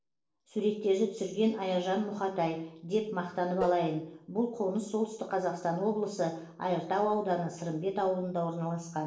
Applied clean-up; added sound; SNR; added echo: neural separator model SepFormer DNS4.